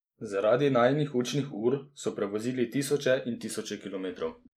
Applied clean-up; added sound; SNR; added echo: neural mask model Resemble Enhance denoiser.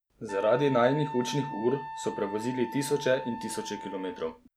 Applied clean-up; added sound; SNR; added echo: none; Wind instrument, woodwind instrument; 10 dB; none.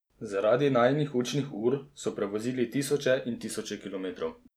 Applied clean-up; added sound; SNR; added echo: none; none; none; none.